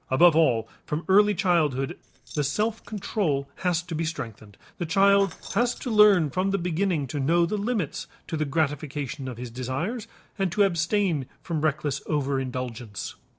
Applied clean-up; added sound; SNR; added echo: neural separator model SepFormer DNS4.